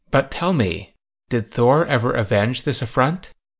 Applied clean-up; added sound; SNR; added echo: none; none; none; none.